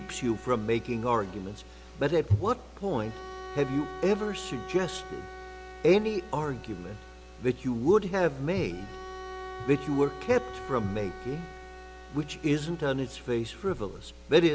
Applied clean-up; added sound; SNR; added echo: none; Bowed string instrument; 15 dB; none.